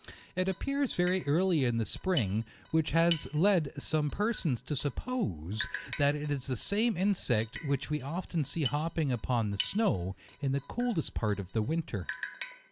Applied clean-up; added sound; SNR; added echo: none; Drip; 15 dB; none.